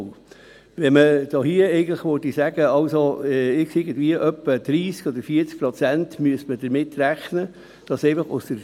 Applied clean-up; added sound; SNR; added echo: none; none; none; none.